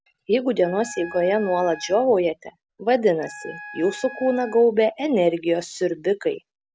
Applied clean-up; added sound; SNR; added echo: none; Wind instrument, woodwind instrument; 18 dB; none.